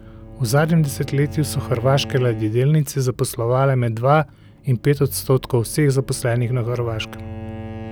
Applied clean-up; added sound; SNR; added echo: none; Bowed string instrument; 18 dB; none.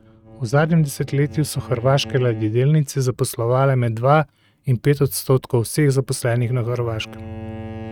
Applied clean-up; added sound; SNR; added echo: neural mask model RNNoise.